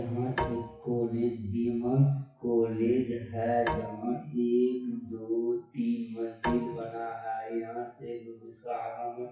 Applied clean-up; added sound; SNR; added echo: classical method WPE with log-MMSE.